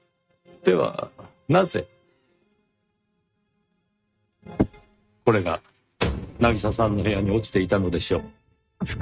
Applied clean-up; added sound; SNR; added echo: neural mask model RNNoise.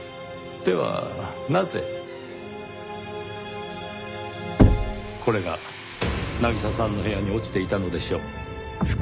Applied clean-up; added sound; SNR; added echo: none; Knock / Wood; -3 dB; none.